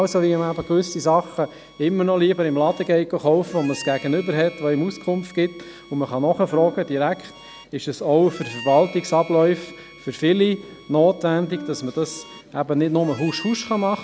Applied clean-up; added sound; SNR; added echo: none; Plucked string instrument + Harmonica; 20 dB; none.